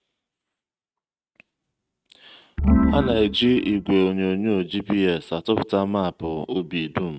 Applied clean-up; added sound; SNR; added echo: neural mask model RNNoise.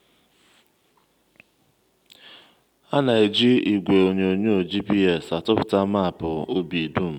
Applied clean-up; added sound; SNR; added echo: none; none; none; none.